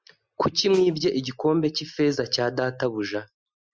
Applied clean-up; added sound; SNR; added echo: classical method Wiener filter.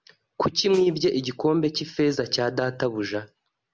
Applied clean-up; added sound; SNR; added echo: none; Snare drum; 20 dB; none.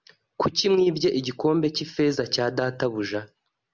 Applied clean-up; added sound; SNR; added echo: none; none; none; none.